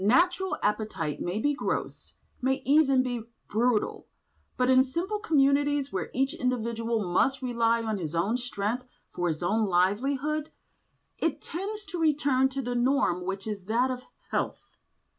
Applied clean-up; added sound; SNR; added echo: none; none; none; none.